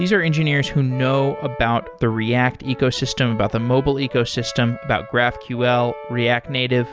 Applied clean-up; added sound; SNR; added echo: none; Brass instrument; 16 dB; none.